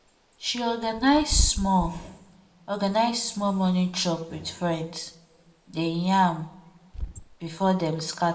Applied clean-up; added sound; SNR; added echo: none; Wind / Bird; 10 dB; reverberation time 0.4 s.